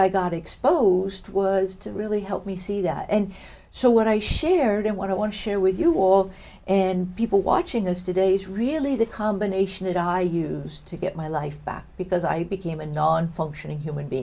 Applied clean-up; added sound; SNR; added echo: none; none; none; none.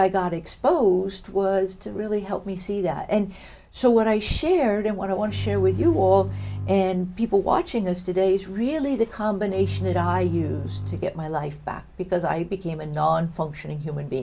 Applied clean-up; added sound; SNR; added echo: none; Bowed string instrument; 6 dB; none.